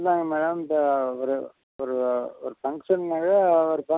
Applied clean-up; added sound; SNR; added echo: none; none; none; none.